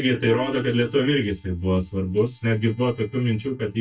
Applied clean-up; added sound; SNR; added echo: neural mask model DeepFilterNet 3.